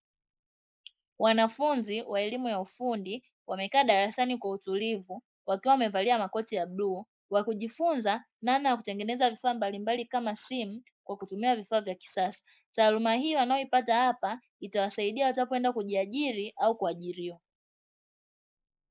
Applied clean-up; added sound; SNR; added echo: neural mask model Resemble Enhance denoiser.